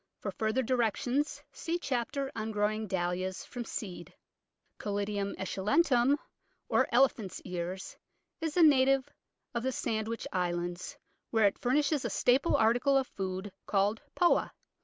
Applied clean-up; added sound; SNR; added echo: none; none; none; none.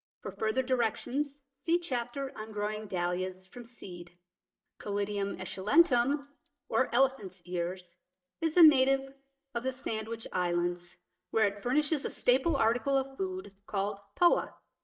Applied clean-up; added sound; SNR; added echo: neural mask model DeepFilterNet 3.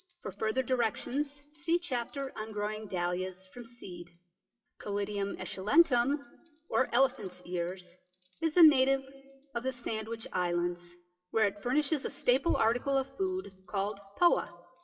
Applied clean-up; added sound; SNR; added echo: classical method WPE with log-MMSE.